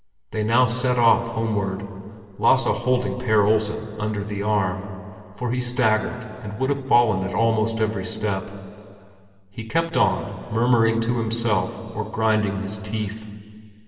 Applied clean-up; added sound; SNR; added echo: none; none; none; reverberation time 2.6 s.